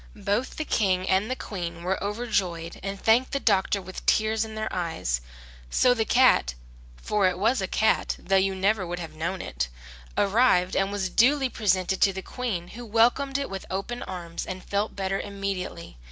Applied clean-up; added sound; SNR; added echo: none; none; none; none.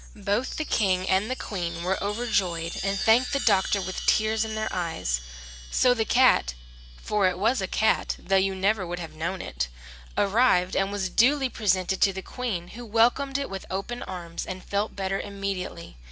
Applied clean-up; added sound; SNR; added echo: none; Chime; 13 dB; none.